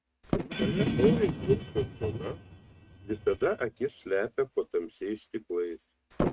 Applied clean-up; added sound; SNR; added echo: neural mask model RNNoise.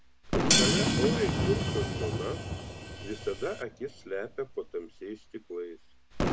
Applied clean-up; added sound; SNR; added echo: none; Hi-hat + Boom; -5 dB; none.